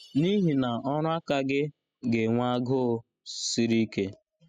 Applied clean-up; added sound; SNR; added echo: classical method spectral subtraction.